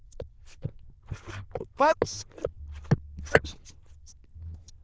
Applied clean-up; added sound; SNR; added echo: neural diffusion model UNIVERSE++.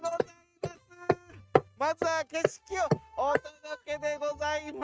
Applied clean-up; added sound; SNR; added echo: neural mask model RNNoise.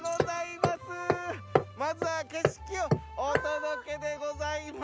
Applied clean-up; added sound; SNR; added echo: none; Hammer; -2 dB; none.